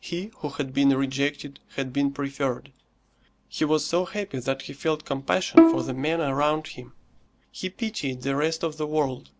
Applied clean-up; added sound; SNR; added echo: none; Bowed string instrument; -4 dB; none.